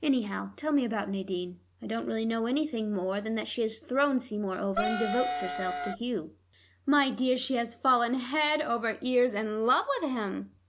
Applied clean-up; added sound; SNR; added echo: none; Wind instrument, woodwind instrument; 3 dB; none.